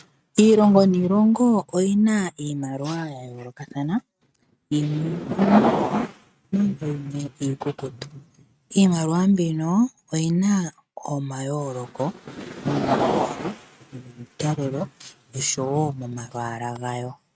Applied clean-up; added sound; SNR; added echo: neural mask model RNNoise.